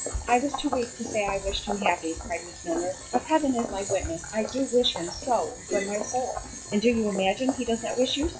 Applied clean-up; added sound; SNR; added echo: classical method WPE with log-MMSE.